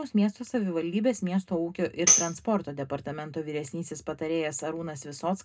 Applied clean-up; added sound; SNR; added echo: none; Tambourine; -2 dB; reverberation time 0.2 s.